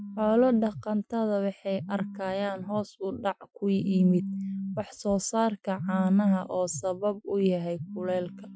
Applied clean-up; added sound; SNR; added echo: classical method Wiener filter.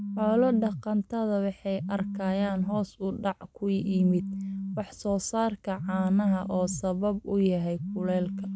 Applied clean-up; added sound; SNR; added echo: none; Telephone; 8 dB; none.